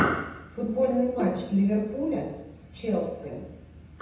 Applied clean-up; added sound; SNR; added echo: none; Bowed string instrument; 14 dB; reverberation time 0.9 s.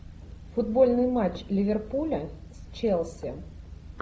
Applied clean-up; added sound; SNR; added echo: none; none; none; none.